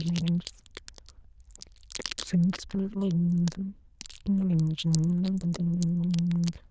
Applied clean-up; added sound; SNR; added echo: neural diffusion model UNIVERSE++.